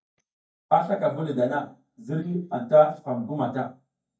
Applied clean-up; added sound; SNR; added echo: neural mask model DeepFilterNet 3.